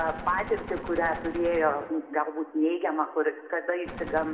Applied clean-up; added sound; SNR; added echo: none; Gunshot, gunfire; 13 dB; reverberation time 1.2 s.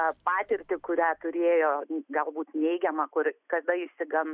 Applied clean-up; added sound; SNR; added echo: none; none; none; none.